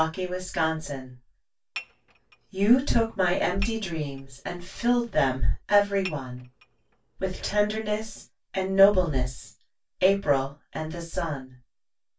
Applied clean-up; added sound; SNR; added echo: none; Dishes, pots, and pans / Chink, clink; 18 dB; reverberation time 0.1 s.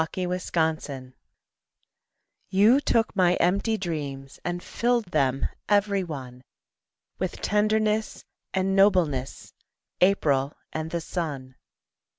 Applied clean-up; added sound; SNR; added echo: none; none; none; none.